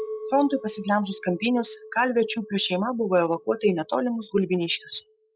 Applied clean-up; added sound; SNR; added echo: classical method log-MMSE.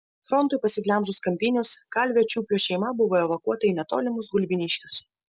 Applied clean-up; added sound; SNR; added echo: none; none; none; none.